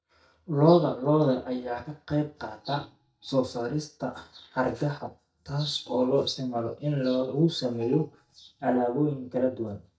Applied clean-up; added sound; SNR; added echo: neural mask model DeepFilterNet 3.